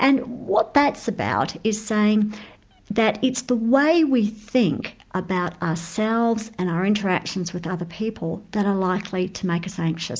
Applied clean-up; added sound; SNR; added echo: none; none; none; none.